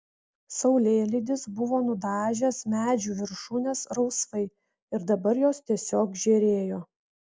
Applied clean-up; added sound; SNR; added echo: none; none; none; none.